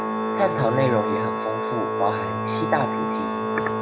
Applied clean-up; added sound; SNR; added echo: none; Organ; -1 dB; none.